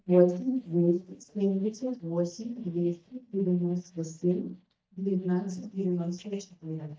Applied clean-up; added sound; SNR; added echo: neural mask model DeepFilterNet 3.